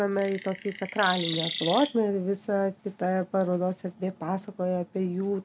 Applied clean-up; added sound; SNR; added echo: none; Chirp, tweet; 7 dB; none.